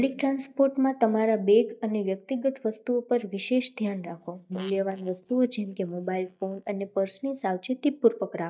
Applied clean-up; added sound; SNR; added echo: neural mask model DeepFilterNet 3.